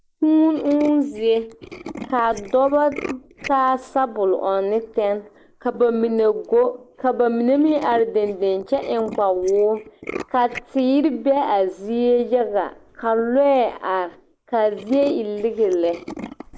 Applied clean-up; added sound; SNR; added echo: neural mask model Resemble Enhance denoiser.